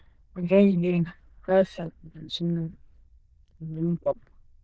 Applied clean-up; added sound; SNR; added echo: neural diffusion model UNIVERSE++.